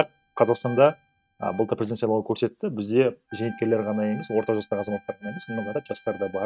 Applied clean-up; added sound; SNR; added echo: neural mask model RNNoise.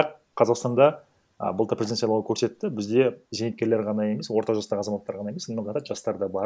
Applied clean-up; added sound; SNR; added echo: none; none; none; none.